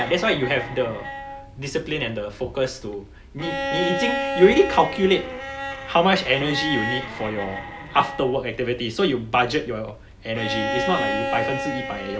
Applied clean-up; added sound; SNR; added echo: none; Bowed string instrument; 6 dB; none.